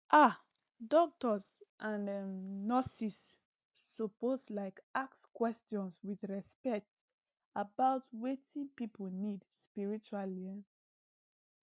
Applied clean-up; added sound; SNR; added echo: none; none; none; none.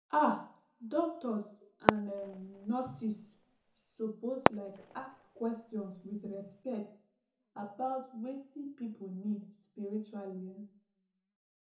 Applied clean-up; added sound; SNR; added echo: none; Fireworks; -1 dB; reverberation time 0.6 s.